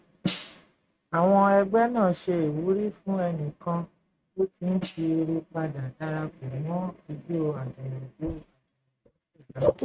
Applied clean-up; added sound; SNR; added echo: neural mask model RNNoise.